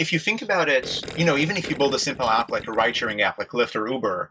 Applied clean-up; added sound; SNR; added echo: none; Gurgling; 14 dB; none.